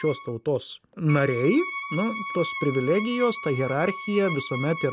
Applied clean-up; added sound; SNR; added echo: none; Wind instrument, woodwind instrument; 10 dB; none.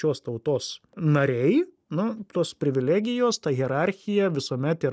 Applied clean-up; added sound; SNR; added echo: none; none; none; none.